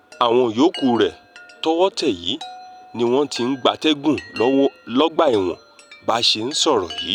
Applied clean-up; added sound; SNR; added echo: none; Chime; 20 dB; none.